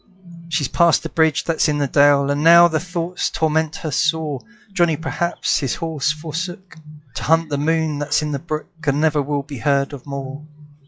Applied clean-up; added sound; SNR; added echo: classical method log-MMSE.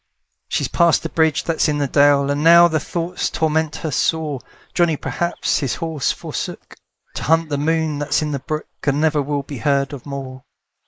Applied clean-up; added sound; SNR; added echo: neural mask model Resemble Enhance denoiser.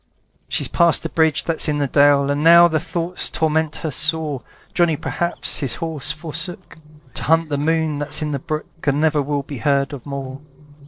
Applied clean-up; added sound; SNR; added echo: neural separator model SepFormer DNS4.